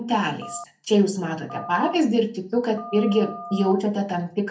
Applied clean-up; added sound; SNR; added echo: none; Telephone; 16 dB; reverberation time 0.3 s.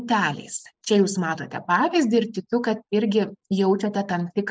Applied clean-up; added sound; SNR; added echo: none; none; none; none.